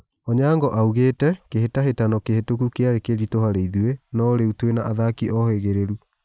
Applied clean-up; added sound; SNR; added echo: none; none; none; none.